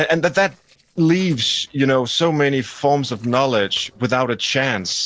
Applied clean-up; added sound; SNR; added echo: neural separator model SepFormer DNS4.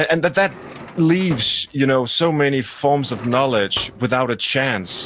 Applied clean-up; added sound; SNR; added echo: none; Drawer open or close; 19 dB; none.